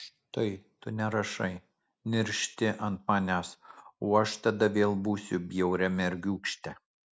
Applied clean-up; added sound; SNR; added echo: none; none; none; none.